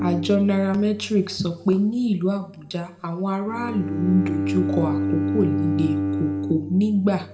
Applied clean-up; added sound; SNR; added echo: none; Bowed string instrument; 4 dB; reverberation time 1.1 s.